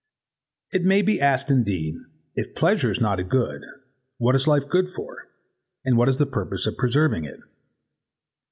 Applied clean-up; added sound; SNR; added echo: none; none; none; none.